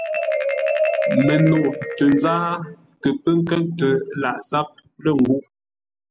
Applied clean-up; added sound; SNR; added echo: none; Marimba, xylophone; 5 dB; none.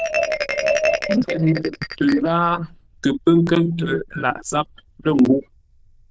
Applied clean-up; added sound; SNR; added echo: neural diffusion model UNIVERSE++.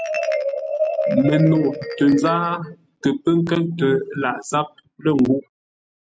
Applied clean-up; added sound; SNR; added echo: neural mask model RNNoise.